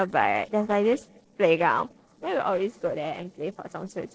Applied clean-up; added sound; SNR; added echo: neural separator model SepFormer DNS4.